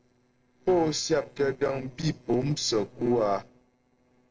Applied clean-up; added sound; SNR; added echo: neural separator model SepFormer DNS4.